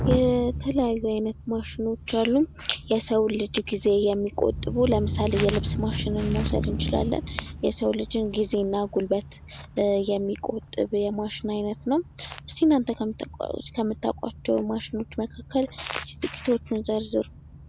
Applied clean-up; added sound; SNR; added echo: none; Engine starting / Accelerating, revving, vroom / Motor vehicle (road); 9 dB; none.